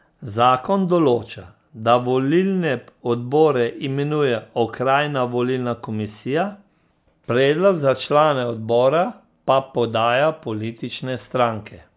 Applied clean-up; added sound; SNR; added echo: none; none; none; none.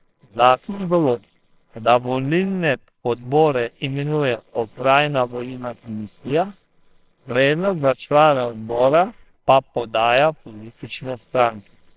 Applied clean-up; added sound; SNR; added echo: neural separator model SepFormer WHAMR!.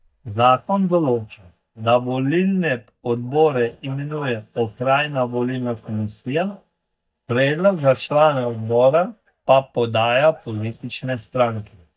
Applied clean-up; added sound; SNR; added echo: neural mask model DeepFilterNet 3.